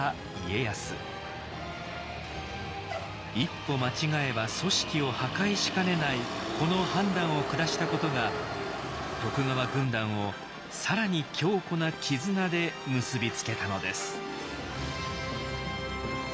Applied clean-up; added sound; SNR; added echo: none; Motor vehicle (road); 8 dB; none.